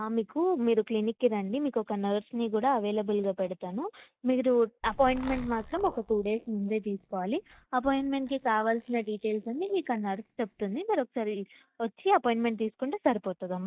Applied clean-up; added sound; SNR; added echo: neural mask model DeepFilterNet 3.